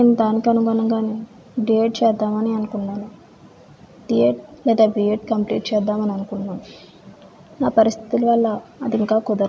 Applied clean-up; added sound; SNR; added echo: none; none; none; none.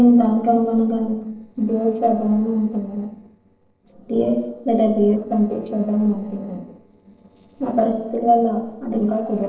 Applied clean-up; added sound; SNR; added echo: neural separator model SepFormer DNS4.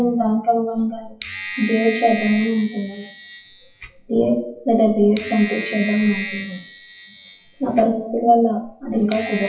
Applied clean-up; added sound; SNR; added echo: classical method WPE with log-MMSE.